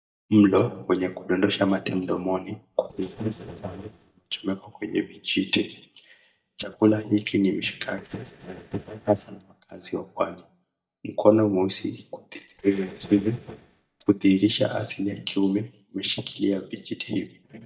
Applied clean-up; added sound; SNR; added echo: neural mask model DeepFilterNet 3.